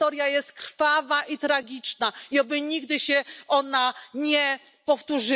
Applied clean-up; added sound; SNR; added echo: none; none; none; none.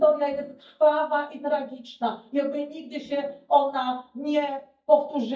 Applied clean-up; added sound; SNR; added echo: neural mask model DeepFilterNet 3.